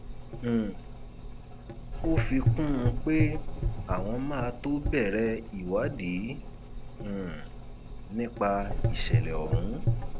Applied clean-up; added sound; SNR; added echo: none; Gurgling / Engine; -1 dB; none.